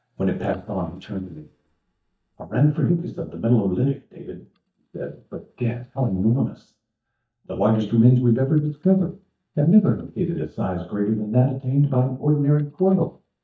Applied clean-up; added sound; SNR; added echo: neural mask model DeepFilterNet 3.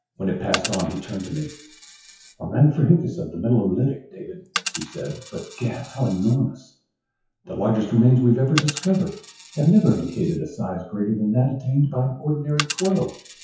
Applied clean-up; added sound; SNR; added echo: classical method WPE with log-MMSE.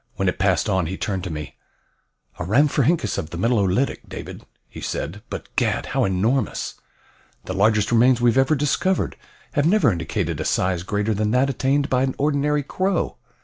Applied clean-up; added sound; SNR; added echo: none; none; none; none.